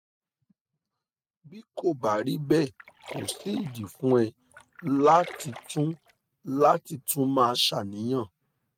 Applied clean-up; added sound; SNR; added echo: neural mask model RNNoise.